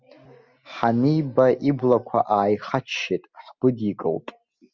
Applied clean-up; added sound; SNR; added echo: none; none; none; none.